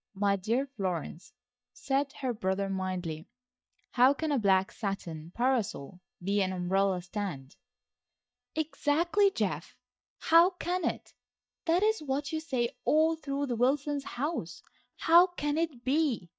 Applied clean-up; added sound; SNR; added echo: neural mask model DeepFilterNet 3.